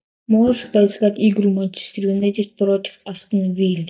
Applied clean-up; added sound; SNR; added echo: neural mask model DeepFilterNet 3.